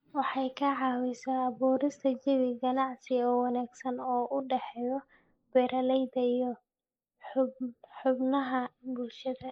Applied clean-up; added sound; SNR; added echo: neural mask model Resemble Enhance denoiser.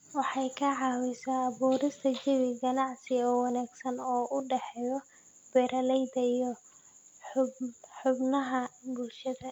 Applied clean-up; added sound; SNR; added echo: none; none; none; none.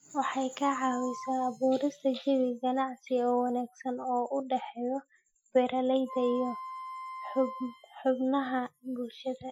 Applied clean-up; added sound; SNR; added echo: classical method Wiener filter.